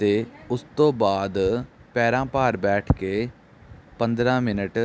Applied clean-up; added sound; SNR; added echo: none; none; none; none.